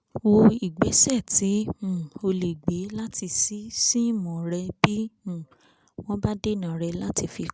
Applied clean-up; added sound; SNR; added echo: none; none; none; none.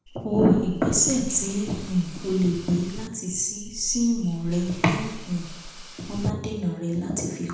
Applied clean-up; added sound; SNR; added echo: none; Hiss / Insect; 14 dB; reverberation time 0.8 s.